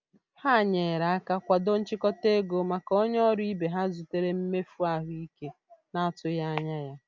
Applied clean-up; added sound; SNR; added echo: none; none; none; none.